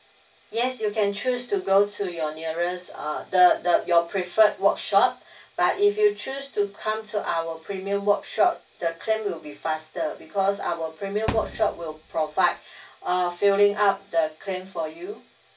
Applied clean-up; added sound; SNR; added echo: none; Thump, thud; 11 dB; reverberation time 0.2 s.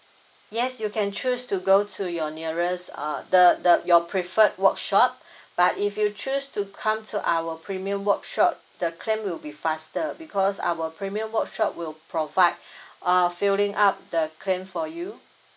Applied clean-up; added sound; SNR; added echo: none; none; none; none.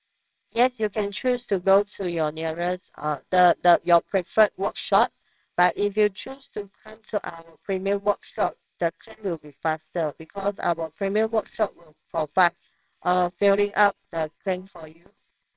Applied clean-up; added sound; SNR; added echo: neural separator model SepFormer WHAMR!.